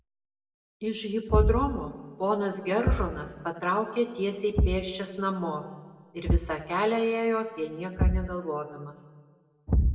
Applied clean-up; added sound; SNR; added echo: none; Thump, thud; 1 dB; reverberation time 1.3 s.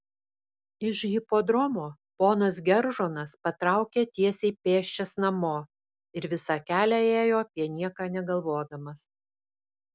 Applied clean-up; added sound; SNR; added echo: none; none; none; none.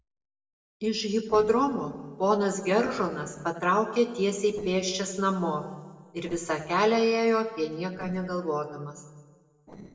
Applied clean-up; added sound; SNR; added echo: neural separator model SepFormer DNS4.